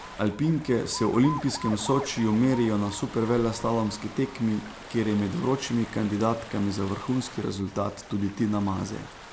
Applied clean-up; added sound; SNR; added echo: none; Alarm + Stream / Ocean; 14 dB; none.